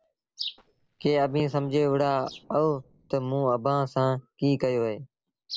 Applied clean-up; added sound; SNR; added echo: neural separator model SepFormer DNS4.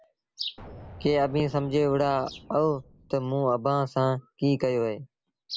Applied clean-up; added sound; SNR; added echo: none; Explosion; 19 dB; none.